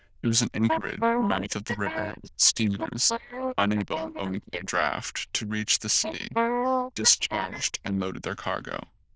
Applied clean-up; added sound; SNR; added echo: neural diffusion model UNIVERSE++.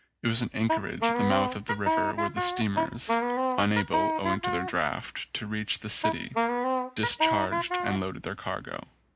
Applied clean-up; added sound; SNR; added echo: none; Wind instrument, woodwind instrument; -1 dB; none.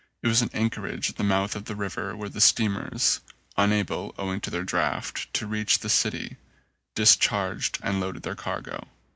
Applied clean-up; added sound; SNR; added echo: none; none; none; none.